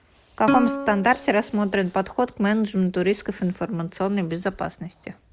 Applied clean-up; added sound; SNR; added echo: none; Plucked string instrument; 6 dB; none.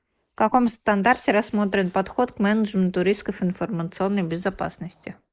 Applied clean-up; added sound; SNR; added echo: neural mask model Resemble Enhance denoiser.